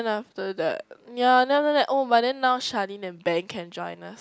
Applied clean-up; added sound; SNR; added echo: none; none; none; none.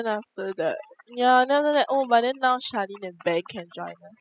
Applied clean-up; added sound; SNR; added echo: classical method spectral subtraction.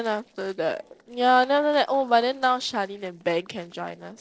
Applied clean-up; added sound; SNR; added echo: neural separator model SepFormer DNS4.